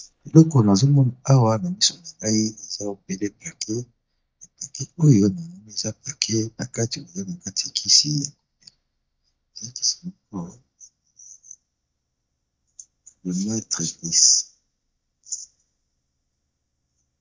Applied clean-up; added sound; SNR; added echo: neural mask model DeepFilterNet 3.